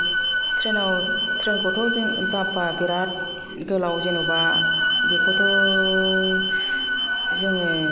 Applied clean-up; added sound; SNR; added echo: none; Bowed string instrument; -3 dB; none.